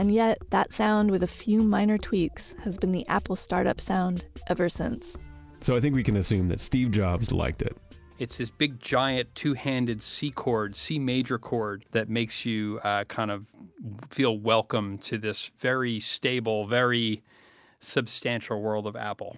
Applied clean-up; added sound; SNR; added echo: none; none; none; none.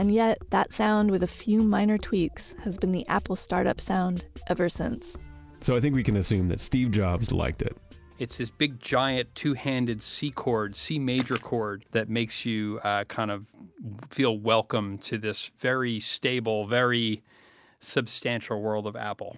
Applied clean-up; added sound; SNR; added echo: none; Camera; 18 dB; none.